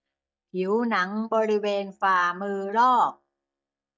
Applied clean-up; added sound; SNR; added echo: neural mask model DeepFilterNet 3.